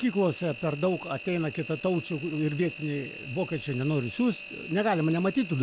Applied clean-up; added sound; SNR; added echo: none; Engine; 14 dB; none.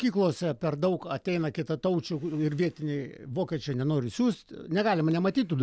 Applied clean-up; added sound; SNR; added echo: none; none; none; none.